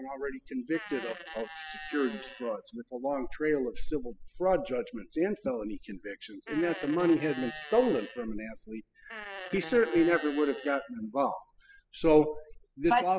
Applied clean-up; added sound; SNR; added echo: classical method spectral subtraction.